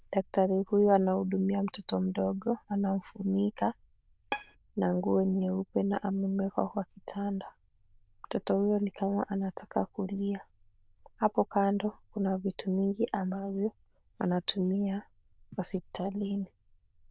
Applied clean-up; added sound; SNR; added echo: neural diffusion model UNIVERSE++.